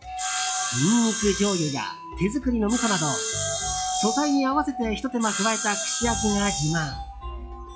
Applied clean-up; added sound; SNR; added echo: classical method log-MMSE.